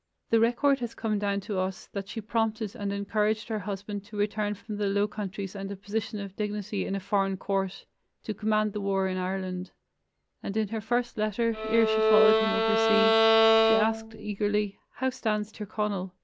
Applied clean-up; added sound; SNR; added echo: none; Bowed string instrument; -4 dB; none.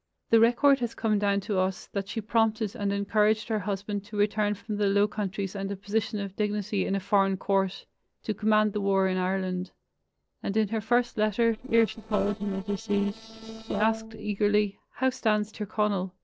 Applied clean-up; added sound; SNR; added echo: neural separator model SepFormer DNS4.